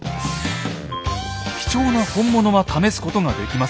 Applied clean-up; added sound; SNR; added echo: none; Gunshot, gunfire; 18 dB; none.